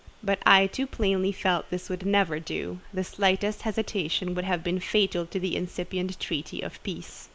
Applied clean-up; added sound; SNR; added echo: none; none; none; none.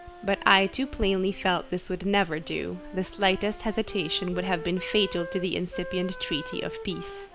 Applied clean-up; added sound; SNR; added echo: none; Wind instrument, woodwind instrument; 14 dB; none.